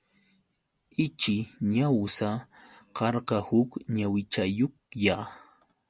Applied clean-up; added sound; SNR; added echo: none; none; none; none.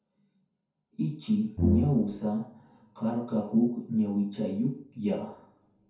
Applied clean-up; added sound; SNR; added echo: none; Brass instrument; -1 dB; reverberation time 0.6 s.